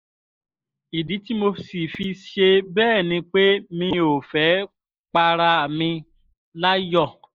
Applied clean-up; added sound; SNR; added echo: neural mask model Resemble Enhance denoiser.